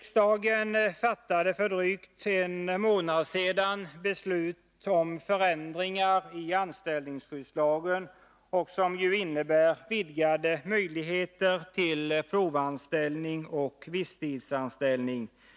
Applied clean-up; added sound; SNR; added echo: none; none; none; none.